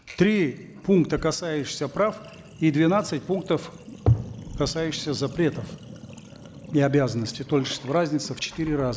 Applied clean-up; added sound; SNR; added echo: none; Sink (filling or washing); 18 dB; none.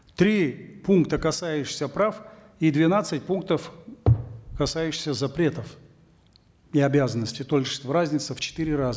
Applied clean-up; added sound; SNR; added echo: none; none; none; none.